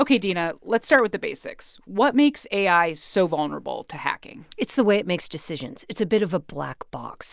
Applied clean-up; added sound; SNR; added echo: none; none; none; none.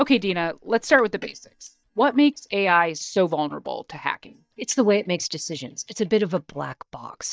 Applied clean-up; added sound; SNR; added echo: neural mask model DeepFilterNet 3.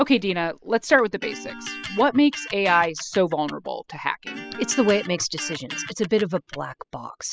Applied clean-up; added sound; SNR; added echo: classical method spectral subtraction.